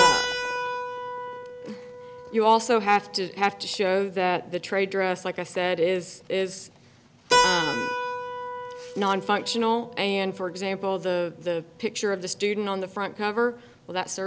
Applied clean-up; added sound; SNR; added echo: none; Keyboard (musical); 5 dB; none.